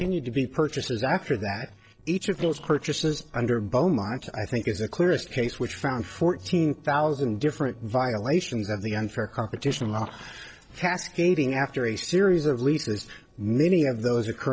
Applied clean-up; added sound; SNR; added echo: neural separator model SepFormer DNS4.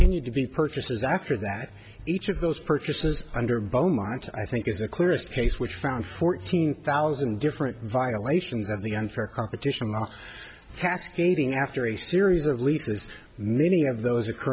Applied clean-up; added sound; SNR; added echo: none; none; none; none.